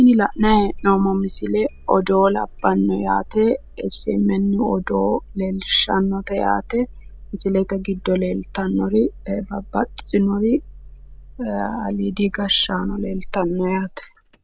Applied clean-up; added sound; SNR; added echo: none; Engine starting; 16 dB; none.